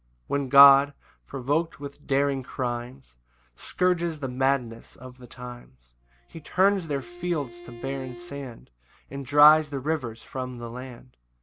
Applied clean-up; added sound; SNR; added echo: none; Bowed string instrument; 17 dB; none.